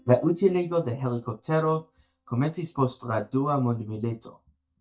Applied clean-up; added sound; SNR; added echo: neural mask model DeepFilterNet 3.